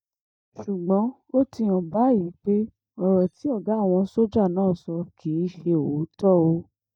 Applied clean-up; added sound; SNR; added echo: neural mask model DeepFilterNet 3.